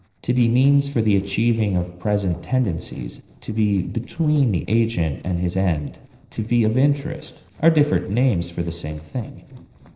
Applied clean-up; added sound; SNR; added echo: neural separator model SepFormer DNS4.